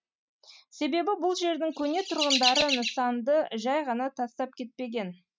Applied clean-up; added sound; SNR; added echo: neural mask model RNNoise.